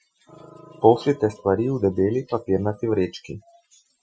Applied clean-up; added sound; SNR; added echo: classical method Wiener filter.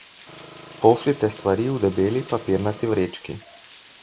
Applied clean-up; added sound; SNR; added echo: none; Engine + Water; 18 dB; none.